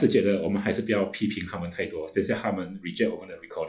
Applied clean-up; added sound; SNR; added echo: classical method log-MMSE.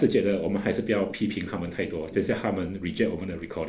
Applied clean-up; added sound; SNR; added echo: none; Squeak; 19 dB; none.